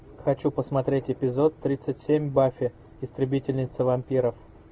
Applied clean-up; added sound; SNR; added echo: none; none; none; none.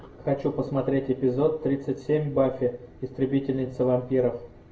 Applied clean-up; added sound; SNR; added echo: none; none; none; reverberation time 0.4 s.